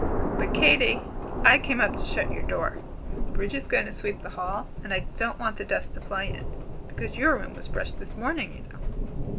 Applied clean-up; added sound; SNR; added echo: none; Thunder; 1 dB; none.